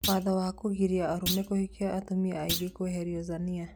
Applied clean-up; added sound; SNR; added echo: none; Thump, thud; 9 dB; none.